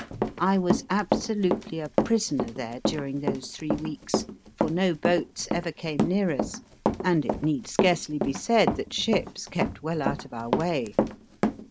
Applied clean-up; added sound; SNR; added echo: none; Run; 2 dB; none.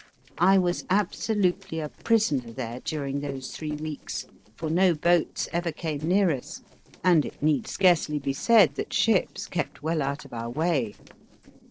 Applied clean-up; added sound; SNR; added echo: neural separator model SepFormer DNS4.